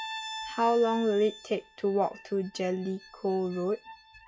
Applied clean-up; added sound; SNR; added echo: classical method log-MMSE.